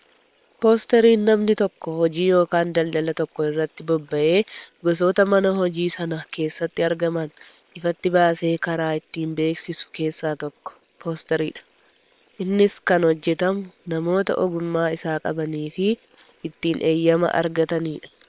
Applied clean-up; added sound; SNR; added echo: neural separator model SepFormer WHAM!.